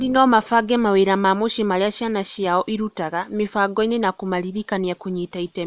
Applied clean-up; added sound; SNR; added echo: none; none; none; none.